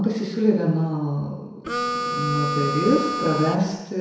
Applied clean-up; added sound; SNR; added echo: none; Harmonica; 3 dB; reverberation time 1.0 s.